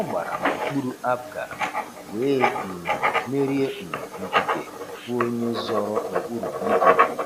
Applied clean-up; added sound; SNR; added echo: none; Writing; -3 dB; none.